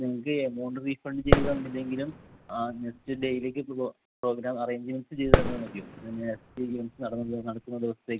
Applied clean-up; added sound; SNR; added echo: none; Fireworks; -2 dB; none.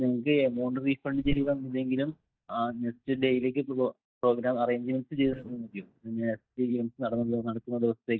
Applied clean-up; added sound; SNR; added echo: neural mask model DeepFilterNet 3.